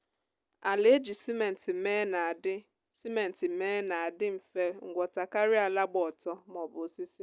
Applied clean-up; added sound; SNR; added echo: none; none; none; none.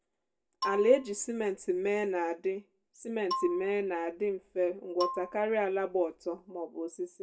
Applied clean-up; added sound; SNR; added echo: none; Marimba, xylophone; 10 dB; reverberation time 0.2 s.